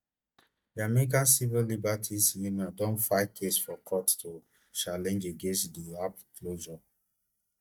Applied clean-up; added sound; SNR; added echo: neural mask model DeepFilterNet 3.